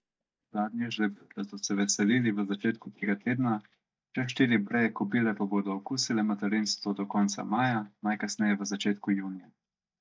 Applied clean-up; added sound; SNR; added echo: neural mask model DeepFilterNet 3.